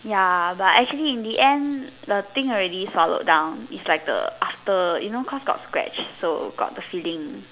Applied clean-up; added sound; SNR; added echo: none; none; none; none.